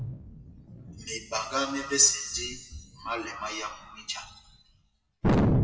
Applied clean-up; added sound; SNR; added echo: classical method WPE with log-MMSE.